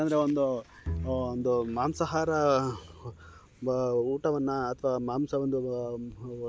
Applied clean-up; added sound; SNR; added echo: none; Bowed string instrument; 11 dB; none.